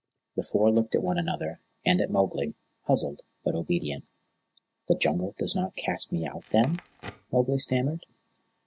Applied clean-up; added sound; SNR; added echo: none; Crackle; 20 dB; none.